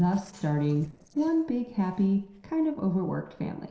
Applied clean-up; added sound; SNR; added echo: neural separator model SepFormer DNS4.